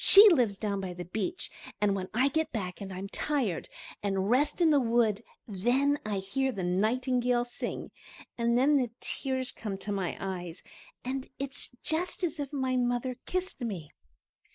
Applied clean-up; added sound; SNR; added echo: neural mask model Resemble Enhance denoiser.